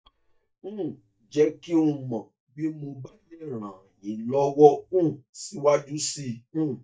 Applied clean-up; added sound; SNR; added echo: neural mask model DeepFilterNet 3.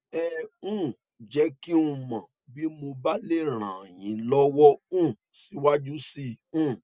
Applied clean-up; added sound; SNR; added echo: none; none; none; none.